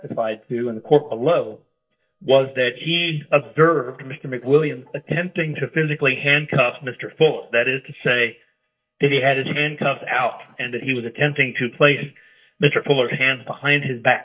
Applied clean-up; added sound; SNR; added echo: neural mask model DeepFilterNet 3.